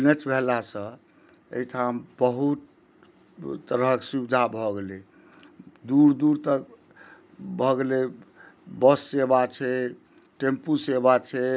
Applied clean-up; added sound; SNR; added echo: none; none; none; none.